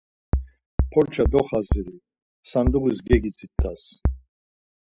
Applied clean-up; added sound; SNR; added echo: classical method spectral subtraction.